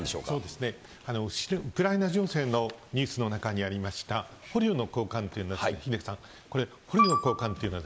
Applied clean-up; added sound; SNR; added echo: none; none; none; none.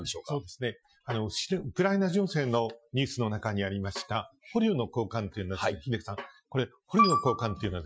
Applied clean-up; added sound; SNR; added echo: classical method Wiener filter.